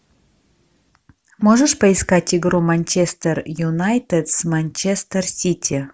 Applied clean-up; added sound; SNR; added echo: none; none; none; none.